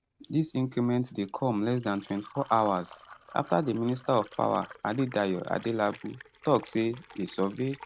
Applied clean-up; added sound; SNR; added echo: neural mask model RNNoise.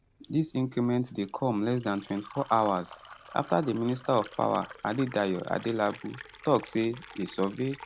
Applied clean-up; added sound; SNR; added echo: none; Liquid; 19 dB; none.